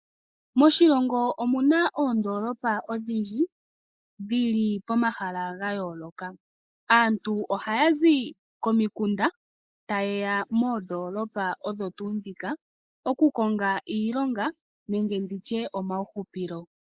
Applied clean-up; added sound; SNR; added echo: neural mask model Resemble Enhance denoiser.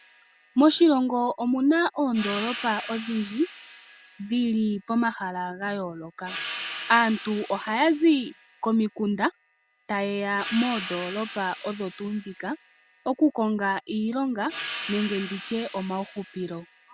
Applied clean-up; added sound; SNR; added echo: none; Cymbal; 14 dB; none.